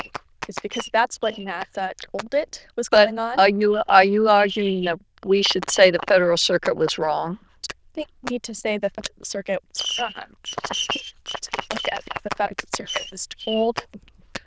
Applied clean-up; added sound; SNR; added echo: neural diffusion model UNIVERSE++.